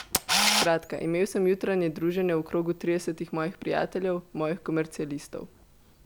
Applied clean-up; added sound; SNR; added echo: none; Camera; 5 dB; none.